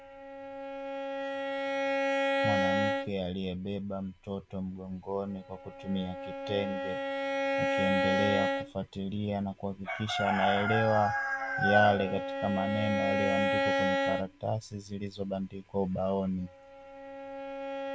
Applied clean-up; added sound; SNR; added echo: none; Bowed string instrument; 1 dB; none.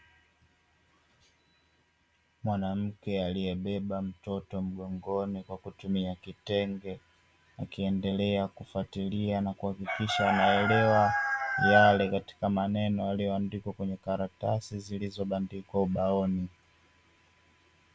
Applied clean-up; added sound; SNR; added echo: none; none; none; none.